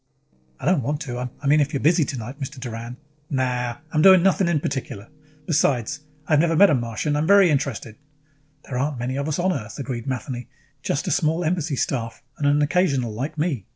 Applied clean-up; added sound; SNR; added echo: neural separator model SepFormer DNS4.